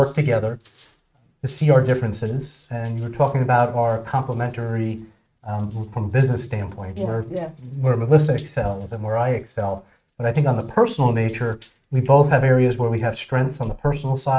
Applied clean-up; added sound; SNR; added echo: neural mask model RNNoise.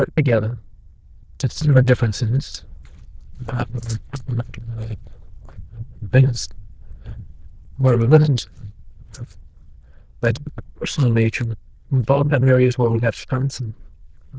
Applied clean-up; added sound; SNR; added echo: neural diffusion model UNIVERSE++.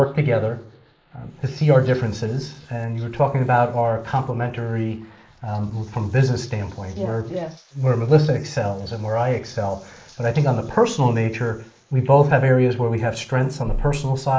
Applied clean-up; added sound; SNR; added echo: neural mask model Resemble Enhance denoiser.